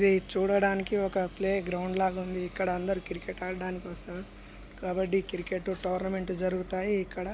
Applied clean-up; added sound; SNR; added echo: none; Engine; 18 dB; none.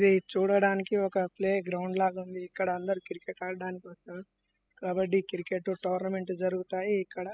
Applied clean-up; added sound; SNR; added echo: classical method spectral subtraction.